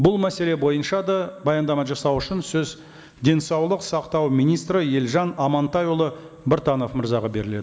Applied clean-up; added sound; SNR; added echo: none; none; none; none.